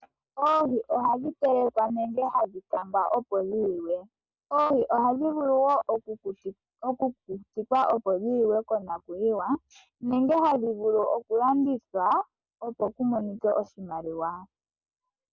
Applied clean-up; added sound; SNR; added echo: none; none; none; none.